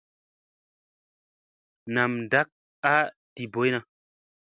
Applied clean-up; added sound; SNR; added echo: none; none; none; none.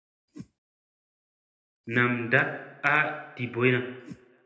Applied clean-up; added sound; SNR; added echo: none; Whoosh, swoosh, swish; 17 dB; reverberation time 0.8 s.